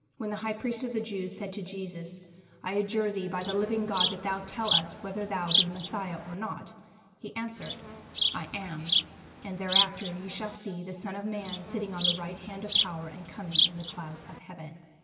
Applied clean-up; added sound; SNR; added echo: none; Insect; -3 dB; reverberation time 2.3 s.